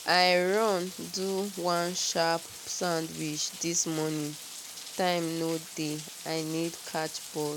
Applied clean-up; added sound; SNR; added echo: none; Rain; 13 dB; none.